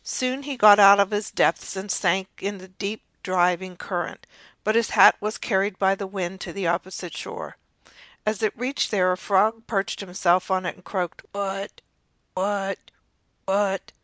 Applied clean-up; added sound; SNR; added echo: none; none; none; none.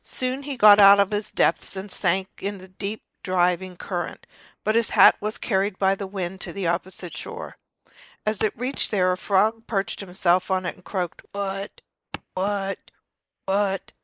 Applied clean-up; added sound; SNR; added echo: neural mask model Resemble Enhance denoiser.